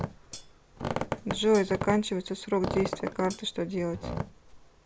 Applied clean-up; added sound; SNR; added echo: none; Hi-hat + Squeak; 6 dB; none.